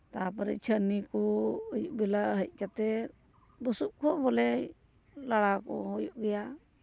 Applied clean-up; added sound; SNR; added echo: none; none; none; none.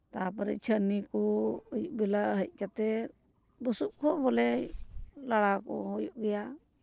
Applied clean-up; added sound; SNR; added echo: neural separator model SepFormer DNS4.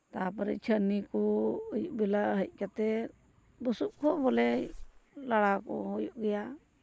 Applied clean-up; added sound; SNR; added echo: neural mask model Resemble Enhance denoiser.